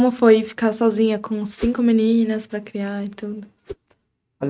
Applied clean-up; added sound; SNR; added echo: neural mask model RNNoise.